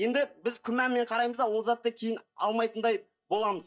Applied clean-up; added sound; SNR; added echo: neural mask model DeepFilterNet 3.